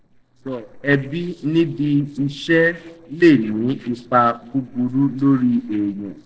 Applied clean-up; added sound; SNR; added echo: neural separator model SepFormer DNS4.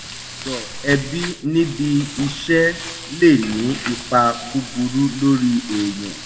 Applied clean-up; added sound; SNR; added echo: none; Frying (food); 12 dB; reverberation time 1.1 s.